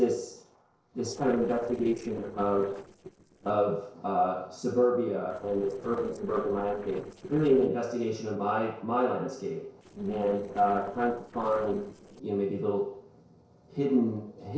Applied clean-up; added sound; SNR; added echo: neural separator model SepFormer DNS4.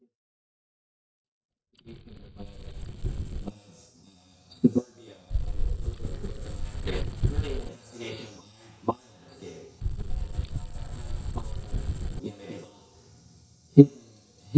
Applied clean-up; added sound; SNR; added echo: neural mask model DeepFilterNet 3.